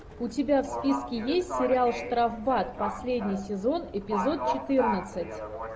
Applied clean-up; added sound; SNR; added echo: none; Livestock, farm animals, working animals; 7 dB; none.